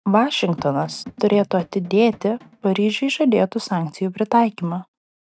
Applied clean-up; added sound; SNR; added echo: neural mask model RNNoise.